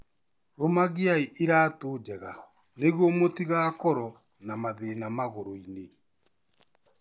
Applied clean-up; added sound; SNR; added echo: none; none; none; none.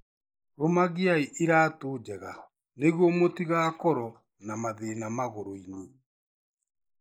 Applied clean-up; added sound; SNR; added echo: neural mask model Resemble Enhance denoiser.